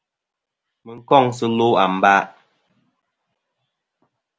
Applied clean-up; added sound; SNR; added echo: none; none; none; none.